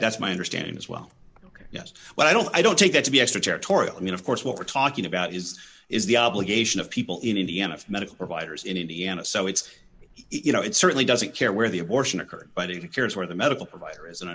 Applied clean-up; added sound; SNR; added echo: neural mask model Resemble Enhance denoiser.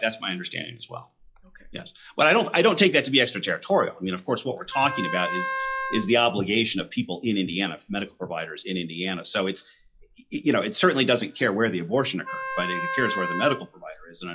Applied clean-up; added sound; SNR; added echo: classical method log-MMSE.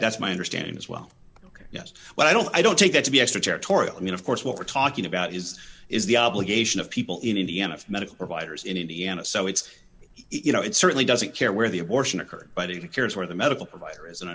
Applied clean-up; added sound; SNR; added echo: none; none; none; none.